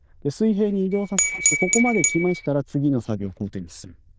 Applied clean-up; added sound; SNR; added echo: neural diffusion model UNIVERSE++.